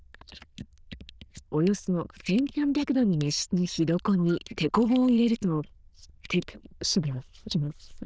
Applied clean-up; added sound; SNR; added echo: neural diffusion model UNIVERSE++.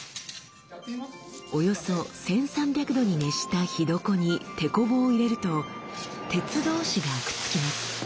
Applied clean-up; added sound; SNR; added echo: none; none; none; none.